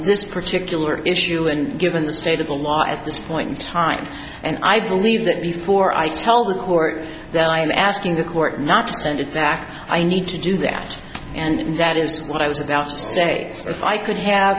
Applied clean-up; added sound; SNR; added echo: none; none; none; none.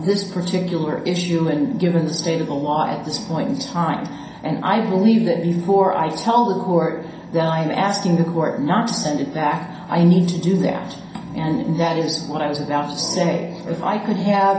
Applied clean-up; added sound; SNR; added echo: none; none; none; reverberation time 0.5 s.